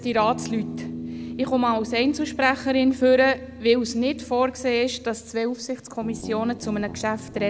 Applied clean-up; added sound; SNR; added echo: none; Guitar; 12 dB; none.